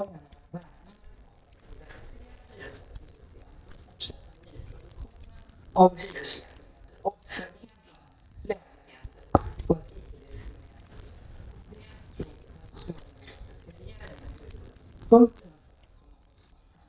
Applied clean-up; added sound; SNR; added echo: neural mask model DeepFilterNet 3.